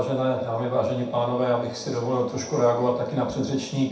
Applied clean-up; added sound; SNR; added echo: none; none; none; reverberation time 0.7 s.